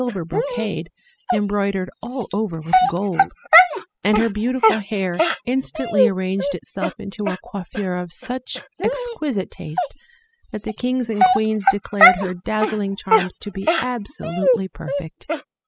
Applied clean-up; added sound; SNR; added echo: classical method spectral subtraction.